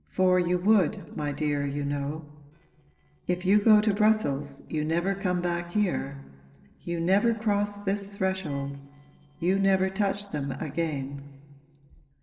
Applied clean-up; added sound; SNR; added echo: neural separator model SepFormer DNS4.